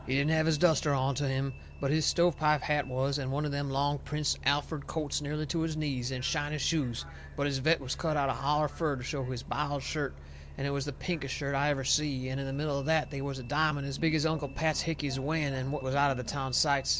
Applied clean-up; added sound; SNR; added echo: none; Bus; 14 dB; none.